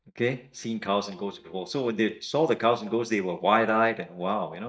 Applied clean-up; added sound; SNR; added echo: neural mask model DeepFilterNet 3.